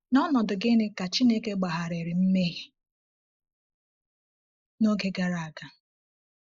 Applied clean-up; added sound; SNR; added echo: neural mask model Resemble Enhance denoiser.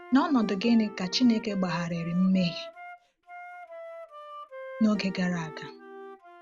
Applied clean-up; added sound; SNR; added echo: none; Acoustic guitar / Strum + Wind instrument, woodwind instrument; 15 dB; none.